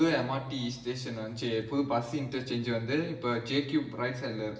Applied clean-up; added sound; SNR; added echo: none; none; none; reverberation time 0.9 s.